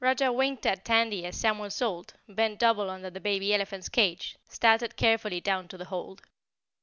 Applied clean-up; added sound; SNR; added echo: none; none; none; none.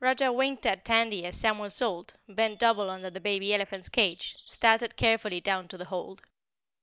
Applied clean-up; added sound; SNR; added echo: neural separator model SepFormer DNS4.